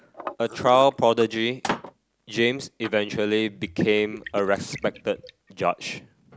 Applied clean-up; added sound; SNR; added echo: none; Liquid; 14 dB; none.